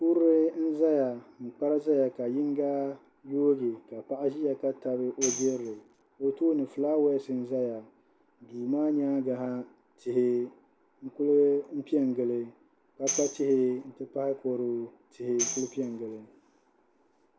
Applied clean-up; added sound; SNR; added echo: none; Tambourine; 9 dB; none.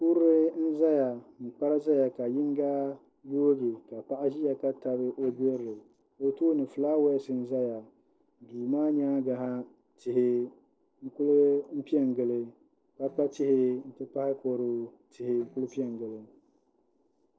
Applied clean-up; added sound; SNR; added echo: neural separator model SepFormer DNS4.